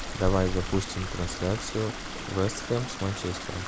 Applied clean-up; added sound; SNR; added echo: none; Stream; 4 dB; none.